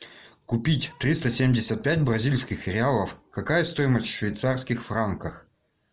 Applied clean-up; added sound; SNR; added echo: none; none; none; none.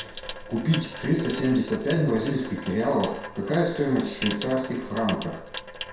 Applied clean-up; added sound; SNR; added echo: none; Sink (filling or washing) / Water tap, faucet; 12 dB; reverberation time 0.7 s.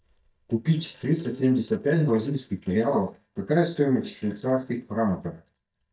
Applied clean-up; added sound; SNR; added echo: neural mask model DeepFilterNet 3.